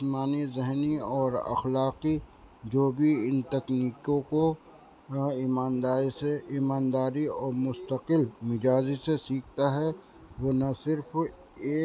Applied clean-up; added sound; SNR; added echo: none; none; none; none.